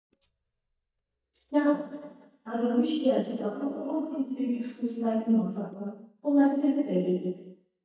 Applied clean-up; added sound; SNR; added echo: neural mask model DeepFilterNet 3.